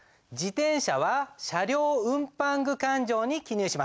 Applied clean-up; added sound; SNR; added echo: none; none; none; none.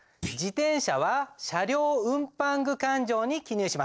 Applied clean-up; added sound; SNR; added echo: neural separator model SepFormer DNS4.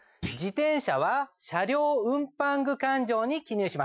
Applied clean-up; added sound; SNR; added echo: classical method Wiener filter.